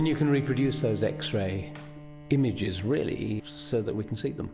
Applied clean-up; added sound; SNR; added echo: none; Bowed string instrument; 11 dB; none.